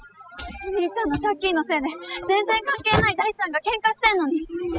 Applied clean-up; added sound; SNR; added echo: classical method spectral subtraction.